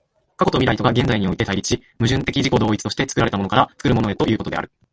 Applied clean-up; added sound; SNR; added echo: none; none; none; none.